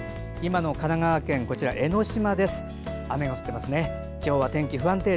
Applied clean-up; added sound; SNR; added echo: none; none; none; none.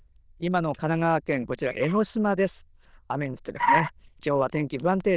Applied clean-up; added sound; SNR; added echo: neural diffusion model UNIVERSE++.